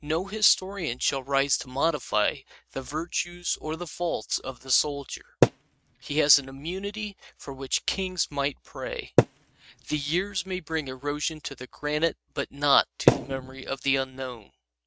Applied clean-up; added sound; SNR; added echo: neural mask model RNNoise.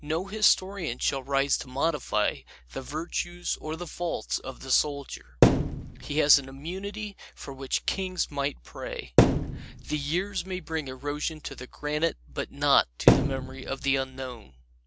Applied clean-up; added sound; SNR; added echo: none; Thump, thud; -4 dB; none.